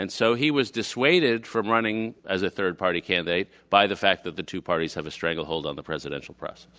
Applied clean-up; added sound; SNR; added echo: none; none; none; none.